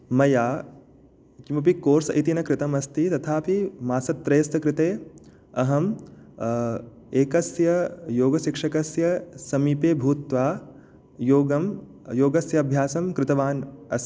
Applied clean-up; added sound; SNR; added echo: none; none; none; none.